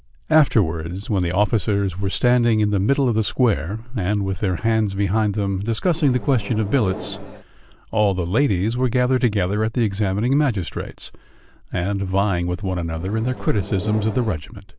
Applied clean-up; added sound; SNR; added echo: none; Microwave oven; 13 dB; none.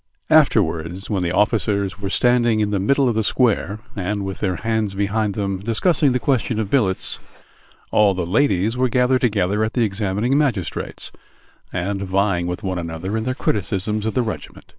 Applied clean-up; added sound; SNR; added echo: neural separator model SepFormer WHAM!.